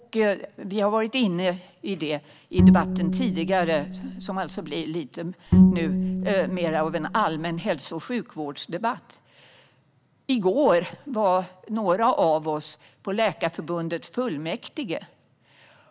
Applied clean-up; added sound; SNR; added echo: none; Bowed string instrument; -4 dB; none.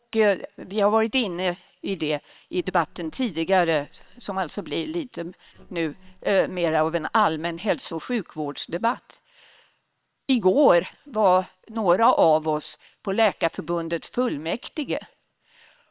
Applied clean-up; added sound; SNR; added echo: neural separator model SepFormer WHAM!.